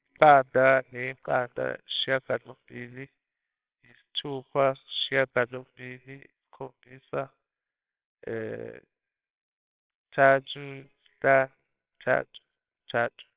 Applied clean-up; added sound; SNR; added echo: neural separator model SepFormer WHAMR!.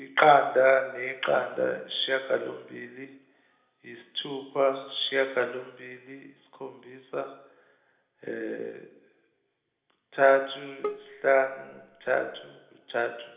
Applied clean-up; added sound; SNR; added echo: none; Bowed string instrument; 12 dB; reverberation time 1.0 s.